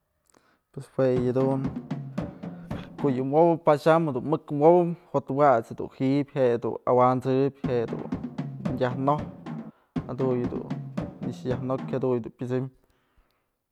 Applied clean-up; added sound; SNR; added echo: none; Drum; 8 dB; none.